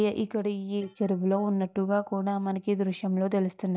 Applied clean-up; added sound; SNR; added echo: neural mask model DeepFilterNet 3.